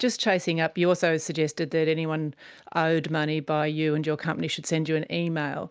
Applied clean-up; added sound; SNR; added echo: none; none; none; none.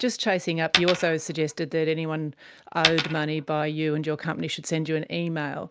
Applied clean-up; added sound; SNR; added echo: none; Coin (dropping); 3 dB; none.